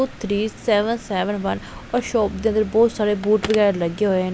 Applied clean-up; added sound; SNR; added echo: none; Drum + Telephone; 19 dB; none.